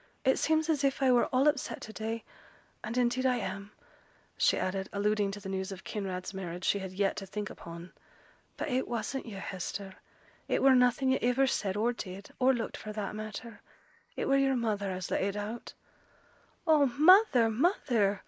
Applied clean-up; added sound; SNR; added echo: neural mask model Resemble Enhance denoiser.